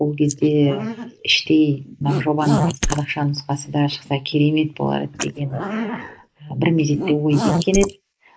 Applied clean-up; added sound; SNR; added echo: neural mask model Resemble Enhance denoiser.